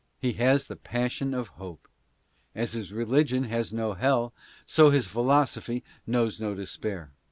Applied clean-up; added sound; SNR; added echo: none; none; none; none.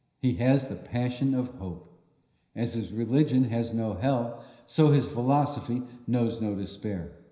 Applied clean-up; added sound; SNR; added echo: none; none; none; reverberation time 0.9 s.